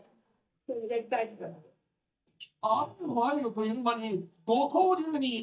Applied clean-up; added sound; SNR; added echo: neural mask model DeepFilterNet 3.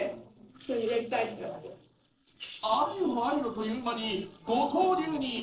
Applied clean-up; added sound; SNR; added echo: neural separator model SepFormer DNS4.